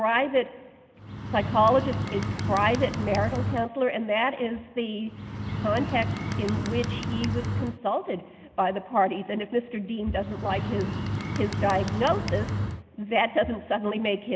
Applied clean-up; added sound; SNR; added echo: none; Bird; 2 dB; none.